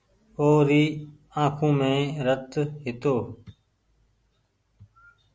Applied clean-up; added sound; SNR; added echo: none; none; none; none.